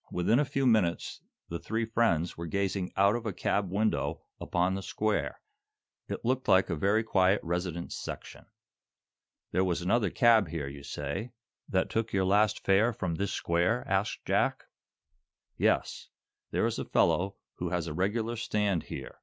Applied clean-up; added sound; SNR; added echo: none; none; none; none.